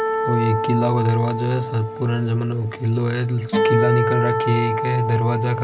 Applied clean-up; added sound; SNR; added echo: none; Acoustic guitar; 3 dB; none.